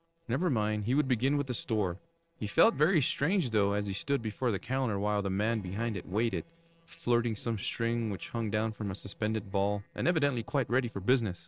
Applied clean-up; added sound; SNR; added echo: neural separator model SepFormer DNS4.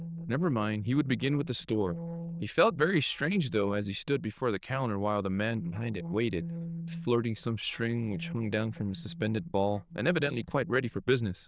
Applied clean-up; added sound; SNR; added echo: neural diffusion model UNIVERSE++.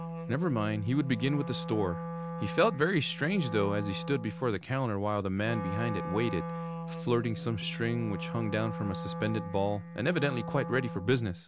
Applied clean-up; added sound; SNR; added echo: none; Wind instrument, woodwind instrument; 7 dB; none.